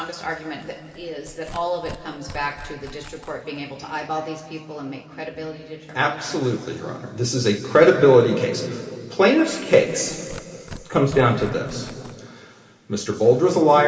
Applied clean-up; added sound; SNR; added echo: none; Tearing; 20 dB; reverberation time 2.5 s.